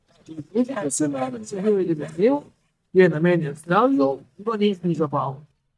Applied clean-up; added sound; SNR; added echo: neural mask model DeepFilterNet 3.